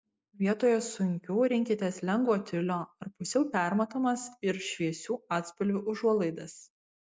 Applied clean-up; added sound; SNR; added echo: none; none; none; none.